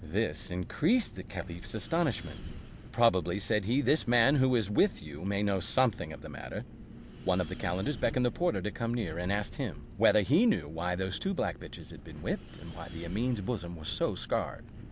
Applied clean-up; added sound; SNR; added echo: none; Wind; 14 dB; none.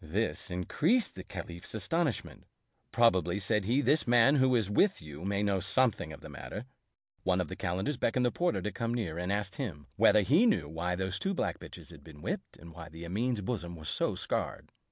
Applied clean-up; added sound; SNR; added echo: none; none; none; none.